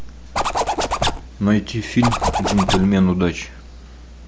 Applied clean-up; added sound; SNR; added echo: none; Zipper (clothing); 1 dB; none.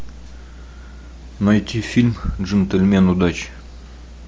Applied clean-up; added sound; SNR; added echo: none; none; none; none.